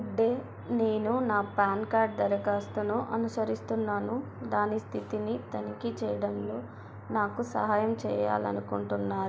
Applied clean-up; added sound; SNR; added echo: none; none; none; none.